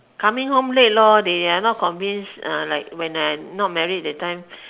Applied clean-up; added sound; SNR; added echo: none; none; none; none.